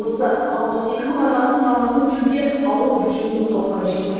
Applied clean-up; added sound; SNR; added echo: neural separator model SepFormer DNS4.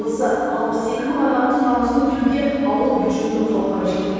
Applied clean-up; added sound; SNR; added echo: none; Train; 11 dB; reverberation time 2.2 s.